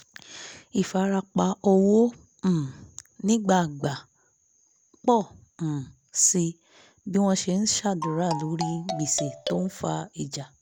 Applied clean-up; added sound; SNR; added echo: none; Marimba, xylophone; 8 dB; none.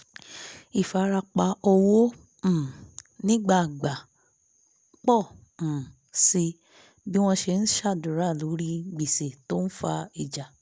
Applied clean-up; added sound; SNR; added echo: none; none; none; none.